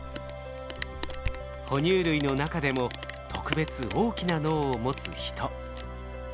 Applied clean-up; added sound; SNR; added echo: none; Rain; 11 dB; none.